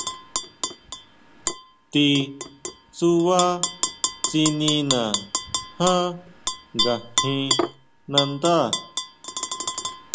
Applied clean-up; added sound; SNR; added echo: none; Tap / Glass; 4 dB; none.